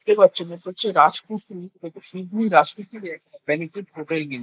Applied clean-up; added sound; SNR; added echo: neural mask model Resemble Enhance denoiser.